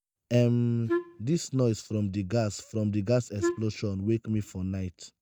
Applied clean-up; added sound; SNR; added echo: none; Wind instrument, woodwind instrument; 4 dB; none.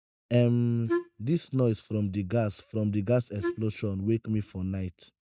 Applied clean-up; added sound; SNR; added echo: neural mask model DeepFilterNet 3.